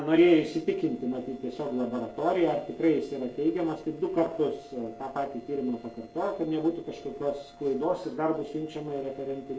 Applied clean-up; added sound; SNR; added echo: neural separator model SepFormer DNS4.